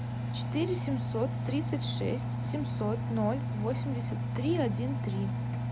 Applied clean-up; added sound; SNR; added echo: none; Engine; -2 dB; none.